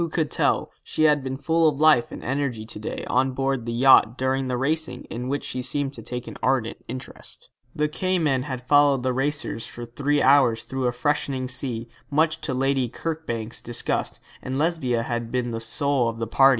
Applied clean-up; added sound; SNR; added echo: none; none; none; none.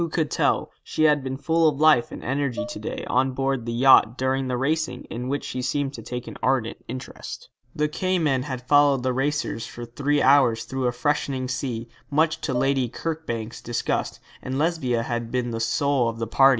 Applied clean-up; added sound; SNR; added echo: none; Dishes, pots, and pans; 13 dB; none.